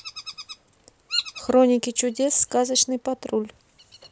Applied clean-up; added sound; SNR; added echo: none; Bird vocalization, bird call, bird song; 13 dB; none.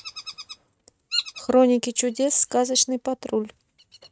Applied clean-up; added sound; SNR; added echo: neural mask model RNNoise.